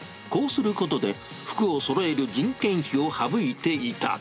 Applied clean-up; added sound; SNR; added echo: none; none; none; none.